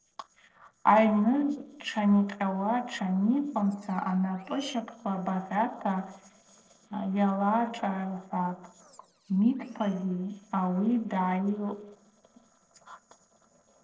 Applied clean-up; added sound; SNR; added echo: neural separator model SepFormer DNS4.